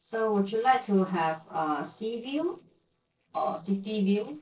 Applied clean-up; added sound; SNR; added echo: neural separator model SepFormer DNS4.